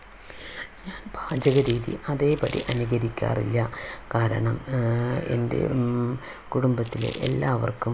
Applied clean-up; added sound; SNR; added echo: none; Crumpling, crinkling; 12 dB; none.